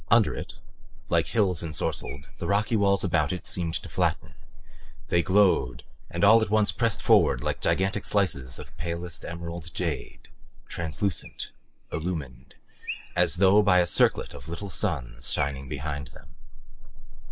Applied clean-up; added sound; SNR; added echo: neural mask model Resemble Enhance denoiser.